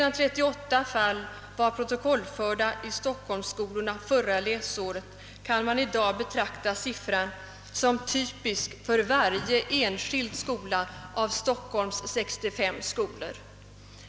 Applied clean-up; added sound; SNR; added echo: none; none; none; none.